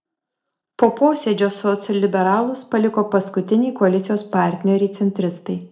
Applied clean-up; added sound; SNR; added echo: none; none; none; reverberation time 0.3 s.